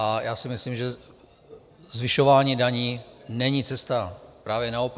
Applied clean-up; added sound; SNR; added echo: none; none; none; none.